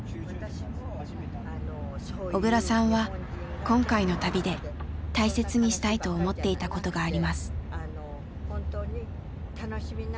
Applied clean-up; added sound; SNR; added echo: none; none; none; none.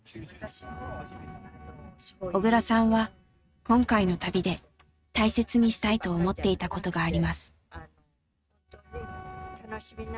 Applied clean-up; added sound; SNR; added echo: neural mask model RNNoise.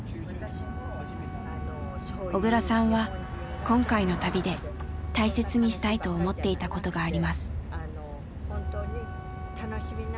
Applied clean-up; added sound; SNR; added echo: none; Wind instrument, woodwind instrument; 18 dB; none.